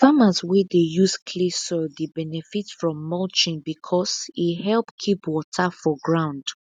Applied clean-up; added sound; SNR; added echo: none; none; none; none.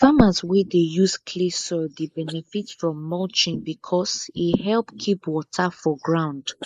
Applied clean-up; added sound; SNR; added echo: neural mask model Resemble Enhance denoiser.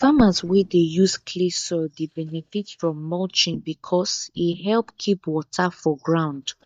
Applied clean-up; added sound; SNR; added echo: neural mask model DeepFilterNet 3.